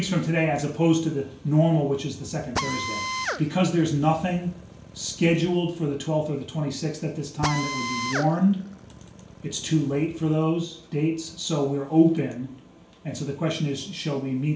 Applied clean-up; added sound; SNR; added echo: none; Drill; 9 dB; reverberation time 0.7 s.